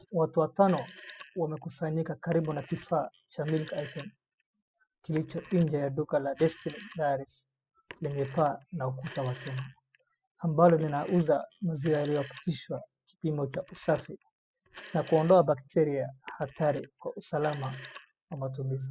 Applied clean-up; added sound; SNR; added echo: classical method spectral subtraction.